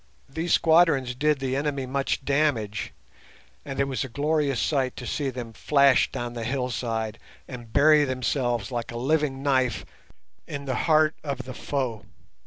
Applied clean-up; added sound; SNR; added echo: none; none; none; none.